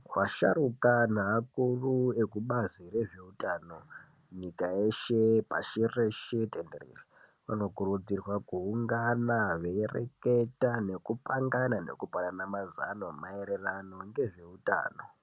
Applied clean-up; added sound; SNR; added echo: none; none; none; none.